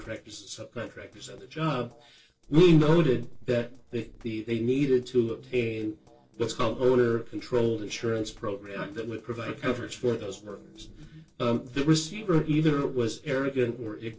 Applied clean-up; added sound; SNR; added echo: neural separator model SepFormer DNS4.